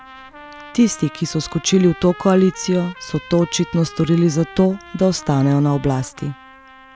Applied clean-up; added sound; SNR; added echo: none; Trumpet; 20 dB; none.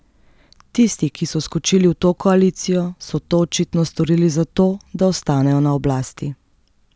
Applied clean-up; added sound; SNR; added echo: none; none; none; none.